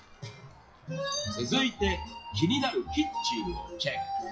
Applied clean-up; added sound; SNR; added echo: classical method WPE with log-MMSE.